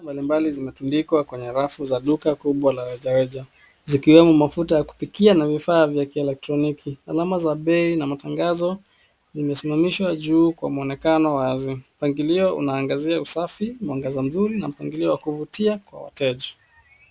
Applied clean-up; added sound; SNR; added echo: none; none; none; none.